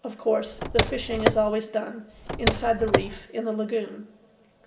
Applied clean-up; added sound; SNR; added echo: none; Car; -1 dB; reverberation time 1.6 s.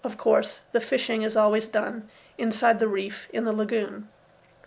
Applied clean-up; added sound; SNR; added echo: none; none; none; none.